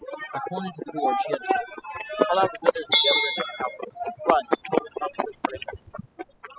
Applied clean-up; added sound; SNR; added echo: classical method spectral subtraction.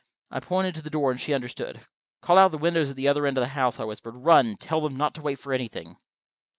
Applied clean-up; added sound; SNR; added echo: none; none; none; none.